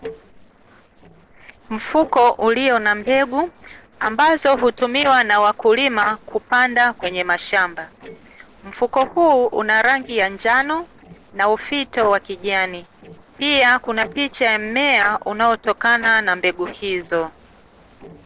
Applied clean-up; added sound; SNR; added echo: neural separator model SepFormer DNS4.